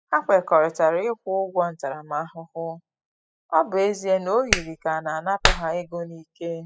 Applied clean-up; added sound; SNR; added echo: classical method spectral subtraction.